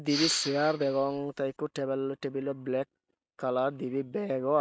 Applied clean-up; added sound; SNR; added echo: neural mask model RNNoise.